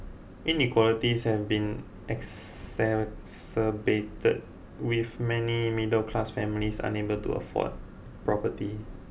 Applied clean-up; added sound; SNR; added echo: none; Purr; 18 dB; none.